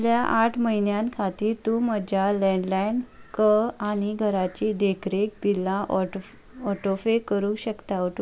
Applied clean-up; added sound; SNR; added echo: none; none; none; none.